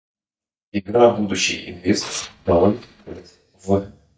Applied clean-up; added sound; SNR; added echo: neural mask model DeepFilterNet 3.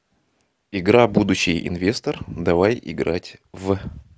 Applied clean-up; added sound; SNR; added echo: none; none; none; none.